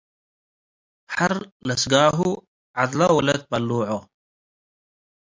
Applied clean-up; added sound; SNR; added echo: none; none; none; none.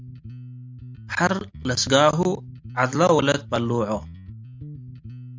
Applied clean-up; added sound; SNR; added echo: none; Bass guitar; 15 dB; none.